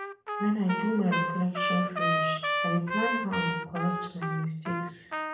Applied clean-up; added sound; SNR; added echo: none; Trumpet; 1 dB; reverberation time 0.7 s.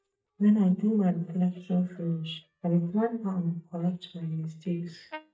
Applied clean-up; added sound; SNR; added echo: neural mask model DeepFilterNet 3.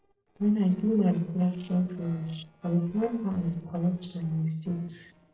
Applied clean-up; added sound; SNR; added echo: neural separator model SepFormer DNS4.